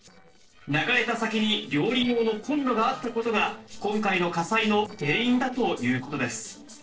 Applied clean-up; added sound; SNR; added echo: neural separator model SepFormer DNS4.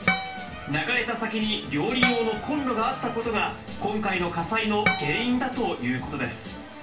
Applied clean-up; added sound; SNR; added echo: none; Harp; 4 dB; reverberation time 0.4 s.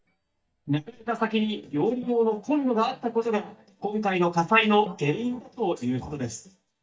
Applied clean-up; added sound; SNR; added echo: neural mask model DeepFilterNet 3.